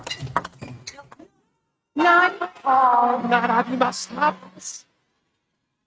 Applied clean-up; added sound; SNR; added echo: neural mask model RNNoise.